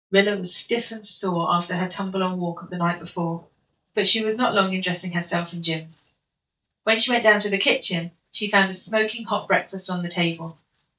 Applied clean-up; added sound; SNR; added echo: neural mask model DeepFilterNet 3.